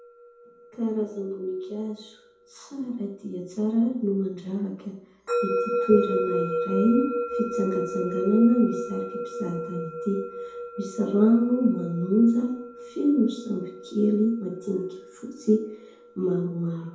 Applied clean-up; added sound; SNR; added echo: none; Musical instrument; 8 dB; reverberation time 2.0 s.